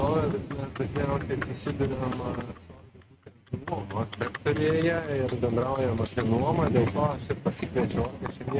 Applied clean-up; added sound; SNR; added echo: neural mask model RNNoise.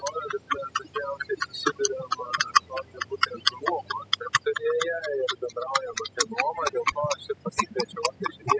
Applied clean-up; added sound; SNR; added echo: classical method spectral subtraction.